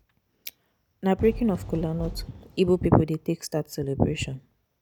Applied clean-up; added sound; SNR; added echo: none; Fireworks; 15 dB; none.